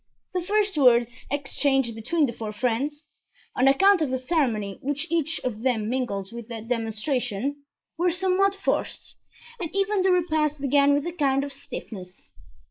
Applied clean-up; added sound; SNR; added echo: neural mask model Resemble Enhance denoiser.